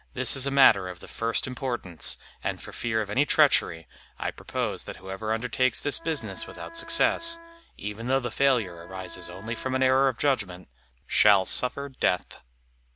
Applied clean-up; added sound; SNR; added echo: none; Wind instrument, woodwind instrument; 17 dB; none.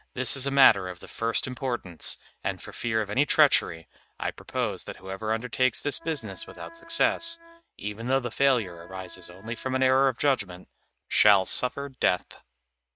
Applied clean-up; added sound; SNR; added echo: neural mask model RNNoise.